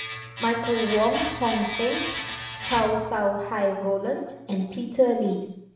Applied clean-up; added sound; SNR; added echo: none; Domestic sounds, home sounds; 7 dB; reverberation time 0.9 s.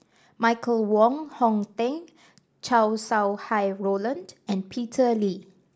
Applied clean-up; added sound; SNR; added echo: none; none; none; none.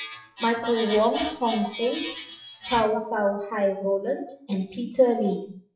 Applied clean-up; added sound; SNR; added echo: classical method WPE with log-MMSE.